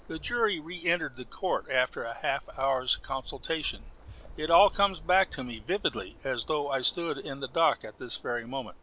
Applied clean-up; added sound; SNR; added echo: none; Wind + Waves, surf; 18 dB; none.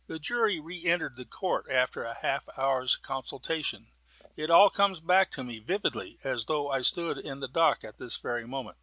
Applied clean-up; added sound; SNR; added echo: none; none; none; none.